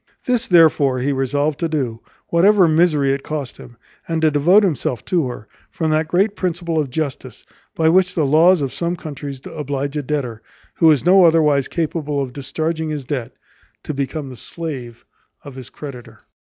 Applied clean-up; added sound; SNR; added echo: none; none; none; none.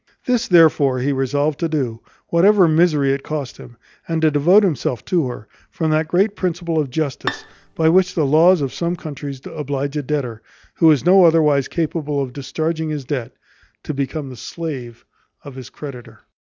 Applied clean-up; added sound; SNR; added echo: none; Bowed string instrument; 14 dB; none.